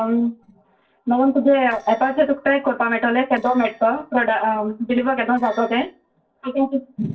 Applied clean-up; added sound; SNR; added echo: neural separator model SepFormer DNS4.